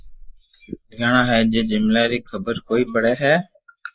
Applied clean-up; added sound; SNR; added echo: neural mask model Resemble Enhance denoiser.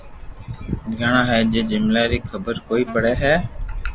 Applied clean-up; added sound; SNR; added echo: none; Wind instrument, woodwind instrument + Gull, seagull; 12 dB; none.